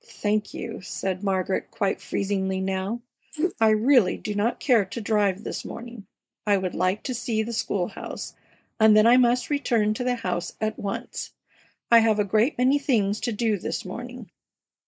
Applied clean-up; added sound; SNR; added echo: neural mask model Resemble Enhance denoiser.